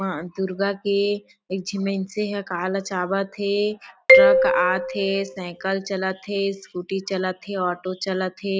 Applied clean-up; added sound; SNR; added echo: none; Marimba, xylophone; -3 dB; none.